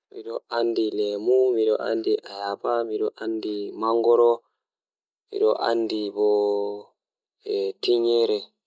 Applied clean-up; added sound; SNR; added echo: none; none; none; none.